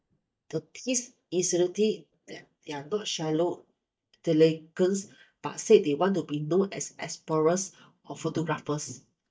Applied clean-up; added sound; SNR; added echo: neural mask model DeepFilterNet 3.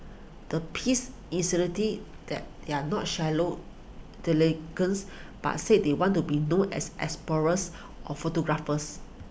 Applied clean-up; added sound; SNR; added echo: none; none; none; none.